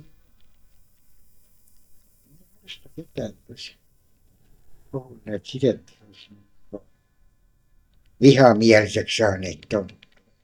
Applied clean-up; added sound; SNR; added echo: neural mask model DeepFilterNet 3.